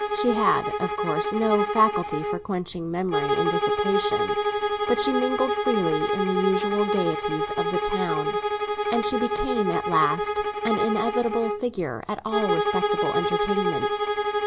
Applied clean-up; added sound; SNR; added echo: none; Bowed string instrument; -1 dB; none.